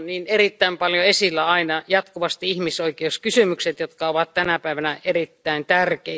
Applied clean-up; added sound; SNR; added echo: none; none; none; none.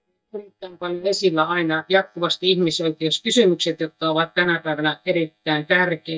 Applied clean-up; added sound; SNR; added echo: neural mask model DeepFilterNet 3.